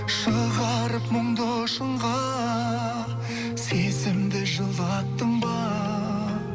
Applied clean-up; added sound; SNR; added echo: none; none; none; none.